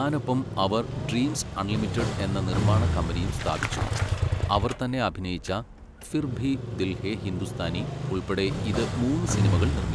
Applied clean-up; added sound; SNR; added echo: none; Motorcycle; 0 dB; none.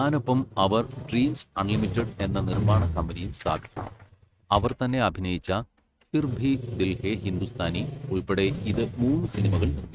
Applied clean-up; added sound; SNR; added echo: neural mask model RNNoise.